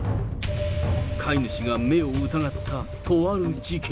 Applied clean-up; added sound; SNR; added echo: none; none; none; none.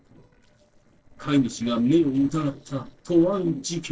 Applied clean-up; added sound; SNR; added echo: neural separator model SepFormer DNS4.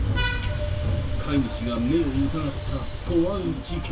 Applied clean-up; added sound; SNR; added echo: none; Vehicle horn, car horn, honking; 13 dB; reverberation time 0.2 s.